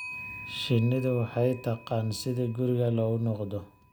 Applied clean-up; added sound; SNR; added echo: none; Clock; 17 dB; none.